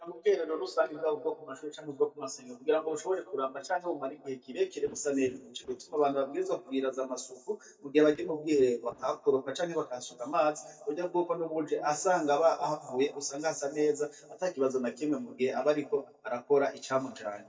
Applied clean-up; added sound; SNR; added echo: neural mask model DeepFilterNet 3.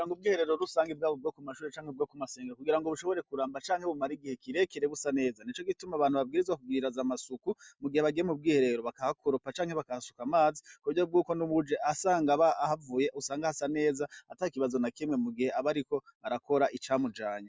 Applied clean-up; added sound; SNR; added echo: none; none; none; none.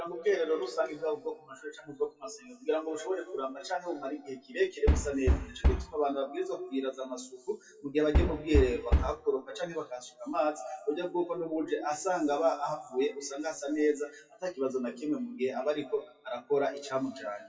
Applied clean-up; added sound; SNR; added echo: classical method WPE with log-MMSE.